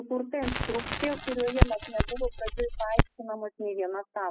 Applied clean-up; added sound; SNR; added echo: classical method spectral subtraction.